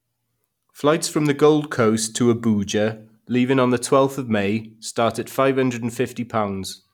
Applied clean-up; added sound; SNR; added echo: none; none; none; none.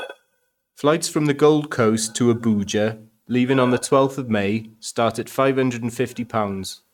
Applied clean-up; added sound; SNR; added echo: neural mask model RNNoise.